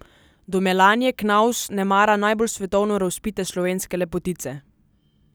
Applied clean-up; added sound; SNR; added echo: none; none; none; none.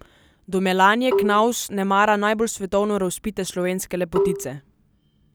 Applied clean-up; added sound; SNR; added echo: none; Marimba, xylophone; 3 dB; none.